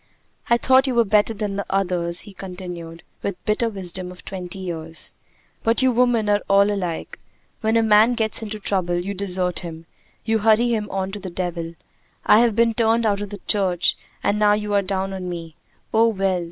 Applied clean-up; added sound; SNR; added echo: none; none; none; none.